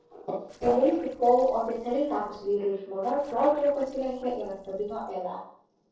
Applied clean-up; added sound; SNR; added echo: neural separator model SepFormer DNS4.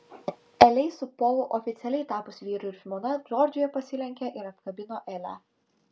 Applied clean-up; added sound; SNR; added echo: none; none; none; none.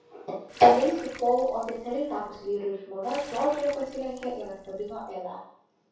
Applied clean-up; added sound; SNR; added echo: none; Water tap, faucet; 20 dB; reverberation time 0.6 s.